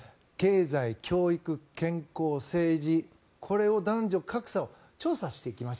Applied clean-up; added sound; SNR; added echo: none; none; none; none.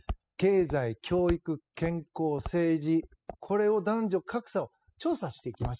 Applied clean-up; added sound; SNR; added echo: classical method spectral subtraction.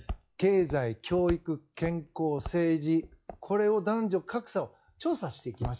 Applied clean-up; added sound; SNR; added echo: classical method log-MMSE.